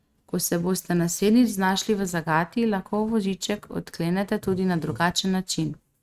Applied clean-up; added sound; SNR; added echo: neural mask model RNNoise.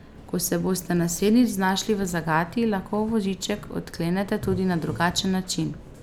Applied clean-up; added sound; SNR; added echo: none; Subway, metro, underground; 18 dB; none.